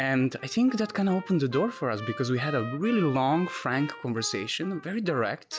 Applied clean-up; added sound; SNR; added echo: none; Trumpet; 16 dB; none.